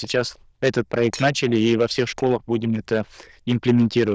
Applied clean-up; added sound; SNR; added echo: neural diffusion model UNIVERSE++.